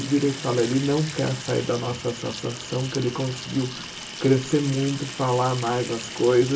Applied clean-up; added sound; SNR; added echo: none; Sink (filling or washing) / Water tap, faucet; 12 dB; reverberation time 0.2 s.